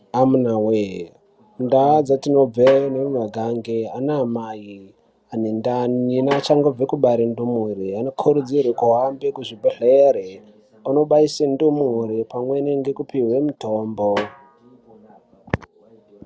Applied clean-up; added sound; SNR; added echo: none; Snare drum; 15 dB; none.